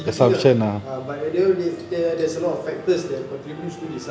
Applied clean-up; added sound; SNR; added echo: none; none; none; none.